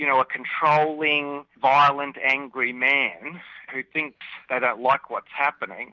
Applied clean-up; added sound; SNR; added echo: none; none; none; none.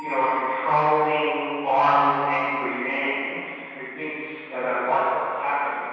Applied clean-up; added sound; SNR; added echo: none; Bell; 17 dB; reverberation time 2.2 s.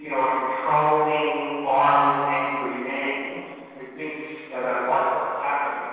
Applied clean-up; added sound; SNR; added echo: neural separator model SepFormer DNS4.